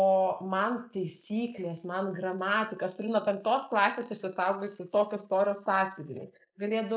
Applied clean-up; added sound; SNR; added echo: neural mask model Resemble Enhance denoiser.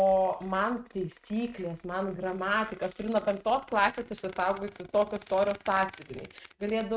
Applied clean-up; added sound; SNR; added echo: neural mask model RNNoise.